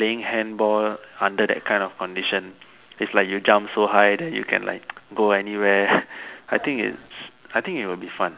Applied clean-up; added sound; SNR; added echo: none; none; none; none.